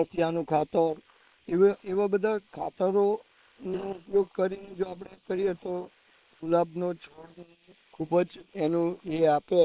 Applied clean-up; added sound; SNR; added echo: neural separator model SepFormer WHAM!.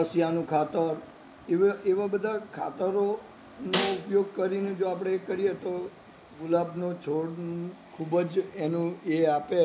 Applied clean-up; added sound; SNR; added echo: none; Snare drum; 6 dB; none.